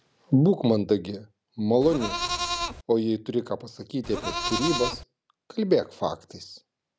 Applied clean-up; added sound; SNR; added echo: none; Livestock, farm animals, working animals; 4 dB; none.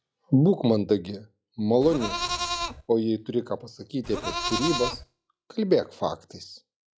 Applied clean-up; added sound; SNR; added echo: classical method log-MMSE.